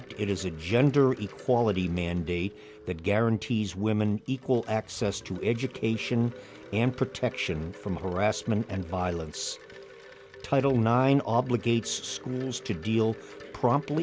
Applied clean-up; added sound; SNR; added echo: none; Car + Wind chime; 19 dB; none.